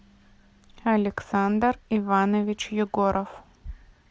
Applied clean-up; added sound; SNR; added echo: none; none; none; none.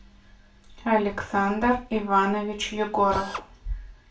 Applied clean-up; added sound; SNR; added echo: none; Drill; 14 dB; reverberation time 0.3 s.